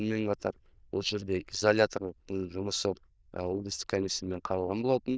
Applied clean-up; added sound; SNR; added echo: neural diffusion model UNIVERSE++.